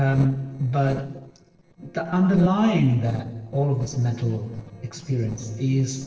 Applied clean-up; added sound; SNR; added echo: neural separator model SepFormer DNS4.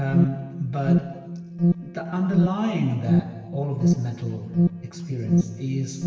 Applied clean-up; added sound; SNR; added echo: none; Alarm; -3 dB; reverberation time 1.3 s.